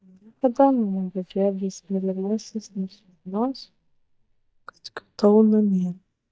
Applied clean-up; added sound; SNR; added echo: neural mask model DeepFilterNet 3.